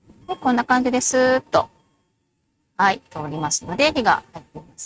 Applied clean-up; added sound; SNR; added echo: neural mask model RNNoise.